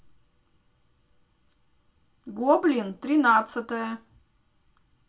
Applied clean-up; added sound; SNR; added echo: none; none; none; reverberation time 0.2 s.